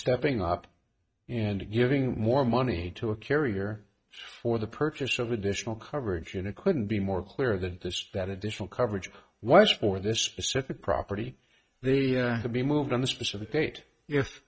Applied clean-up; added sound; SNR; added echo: neural mask model RNNoise.